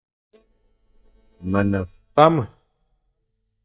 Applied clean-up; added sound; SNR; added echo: neural mask model DeepFilterNet 3.